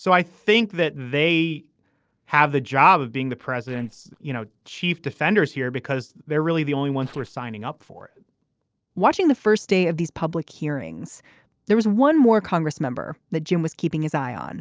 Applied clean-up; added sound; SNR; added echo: neural separator model SepFormer DNS4.